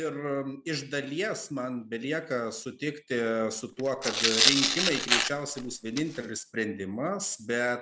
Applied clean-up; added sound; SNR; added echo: none; Tearing; -3 dB; none.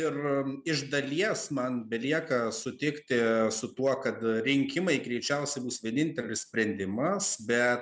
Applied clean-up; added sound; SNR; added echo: none; none; none; none.